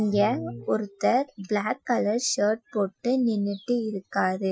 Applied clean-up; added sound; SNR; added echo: classical method Wiener filter.